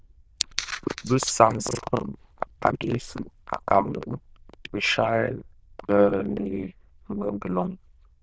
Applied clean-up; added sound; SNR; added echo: neural diffusion model UNIVERSE++.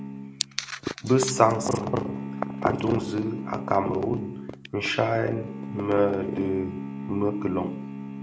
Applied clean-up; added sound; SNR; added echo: none; Bowed string instrument; 9 dB; none.